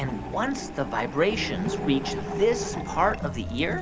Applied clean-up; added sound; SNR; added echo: none; Mechanisms; 7 dB; none.